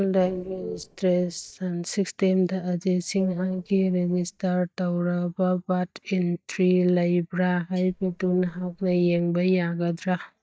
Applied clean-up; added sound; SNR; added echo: neural mask model DeepFilterNet 3.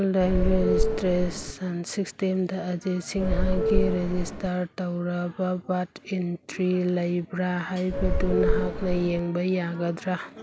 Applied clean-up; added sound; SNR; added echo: none; Subway, metro, underground / Doorbell; -3 dB; none.